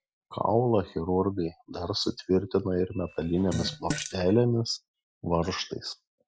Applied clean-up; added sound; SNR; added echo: classical method Wiener filter.